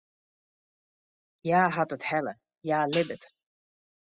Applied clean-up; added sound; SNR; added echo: classical method spectral subtraction.